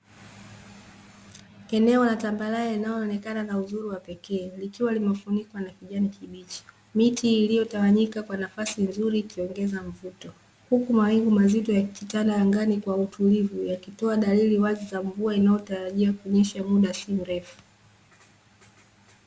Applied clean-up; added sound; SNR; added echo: none; none; none; none.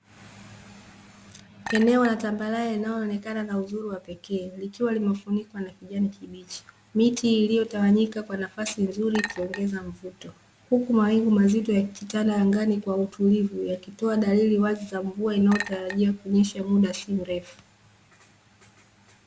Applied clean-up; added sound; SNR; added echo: none; Chink, clink; 12 dB; none.